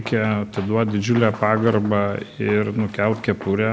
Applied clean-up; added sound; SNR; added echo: none; Run; 19 dB; none.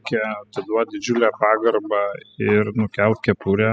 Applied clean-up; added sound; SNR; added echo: classical method spectral subtraction.